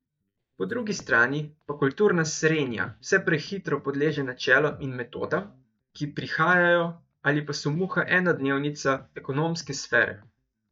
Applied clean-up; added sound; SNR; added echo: neural mask model DeepFilterNet 3.